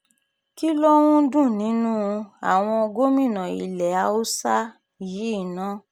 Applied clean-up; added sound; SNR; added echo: none; none; none; none.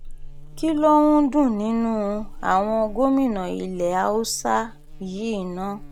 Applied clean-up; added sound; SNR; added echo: none; Buzz; 15 dB; none.